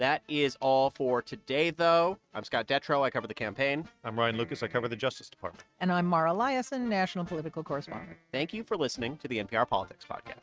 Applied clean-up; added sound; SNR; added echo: neural mask model RNNoise.